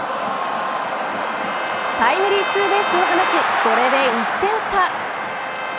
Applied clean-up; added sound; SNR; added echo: none; Trumpet; 11 dB; none.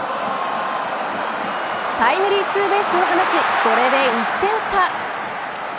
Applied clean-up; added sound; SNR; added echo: none; none; none; none.